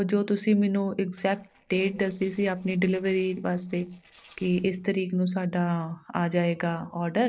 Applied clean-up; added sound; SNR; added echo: neural separator model SepFormer DNS4.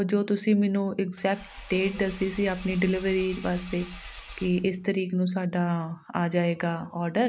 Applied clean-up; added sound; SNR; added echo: none; Engine / Car; 16 dB; none.